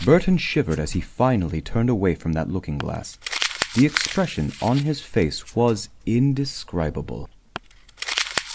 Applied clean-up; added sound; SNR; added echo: none; Crumpling, crinkling; 11 dB; none.